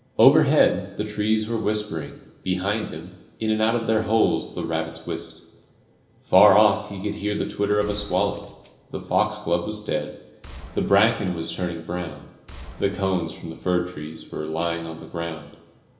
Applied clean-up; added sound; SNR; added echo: none; Gunshot, gunfire; 19 dB; reverberation time 1.1 s.